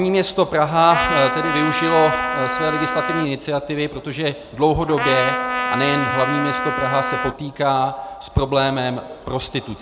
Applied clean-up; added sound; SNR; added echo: none; Trumpet; 3 dB; none.